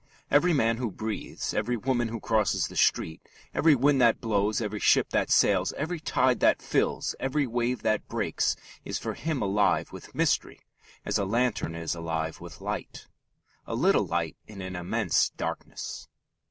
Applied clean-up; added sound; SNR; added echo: none; Raindrop / Drip; 14 dB; none.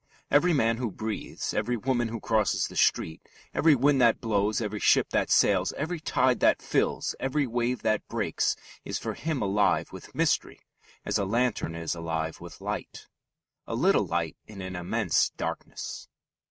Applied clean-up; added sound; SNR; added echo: neural mask model RNNoise.